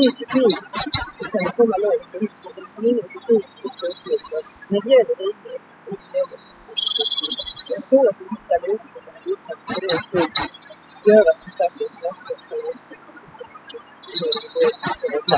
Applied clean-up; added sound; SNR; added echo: classical method spectral subtraction.